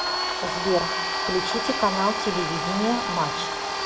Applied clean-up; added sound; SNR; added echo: none; Domestic sounds, home sounds; 0 dB; reverberation time 0.7 s.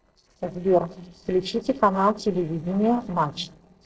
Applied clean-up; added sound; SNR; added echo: neural separator model SepFormer DNS4.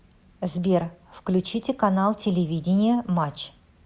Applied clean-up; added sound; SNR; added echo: none; none; none; none.